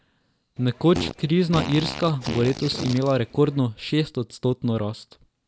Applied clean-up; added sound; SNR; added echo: none; Fart; 10 dB; none.